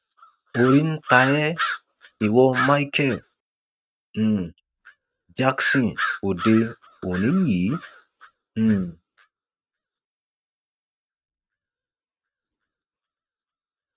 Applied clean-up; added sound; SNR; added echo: neural mask model RNNoise.